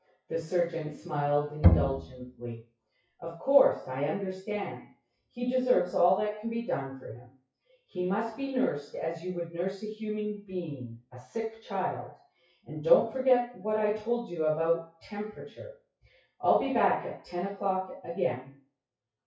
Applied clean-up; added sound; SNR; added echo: classical method WPE with log-MMSE.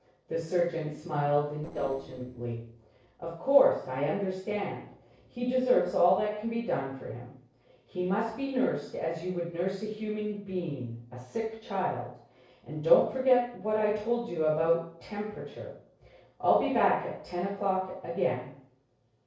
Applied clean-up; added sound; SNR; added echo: neural separator model SepFormer DNS4.